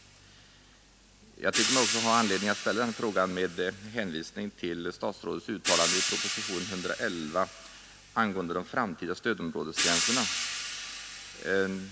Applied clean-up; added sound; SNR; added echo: none; Hi-hat; 3 dB; none.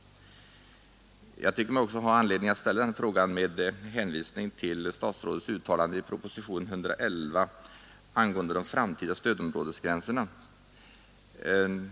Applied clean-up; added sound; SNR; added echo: none; none; none; none.